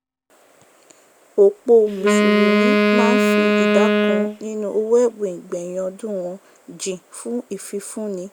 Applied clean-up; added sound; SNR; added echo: none; Wind instrument, woodwind instrument; -5 dB; none.